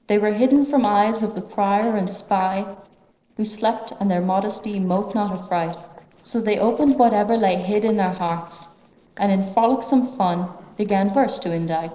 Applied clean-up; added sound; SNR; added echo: neural separator model SepFormer DNS4.